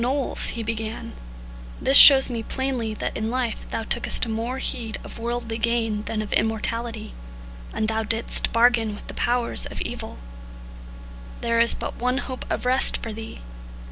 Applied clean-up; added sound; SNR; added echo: none; none; none; none.